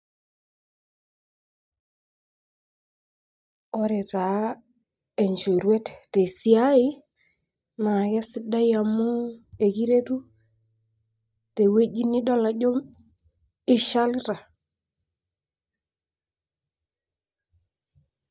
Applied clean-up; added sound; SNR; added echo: neural mask model DeepFilterNet 3.